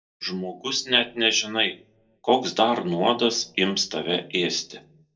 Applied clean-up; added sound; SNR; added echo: none; none; none; reverberation time 0.2 s.